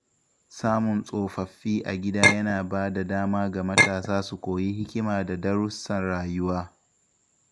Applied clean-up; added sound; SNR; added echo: none; Chink, clink; -4 dB; none.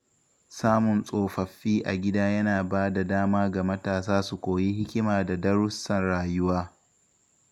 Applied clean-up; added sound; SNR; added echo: none; none; none; none.